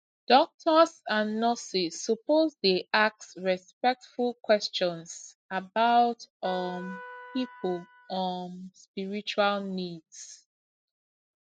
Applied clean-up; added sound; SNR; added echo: classical method spectral subtraction.